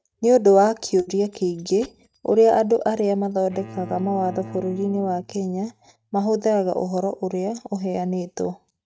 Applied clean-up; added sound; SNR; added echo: neural mask model RNNoise.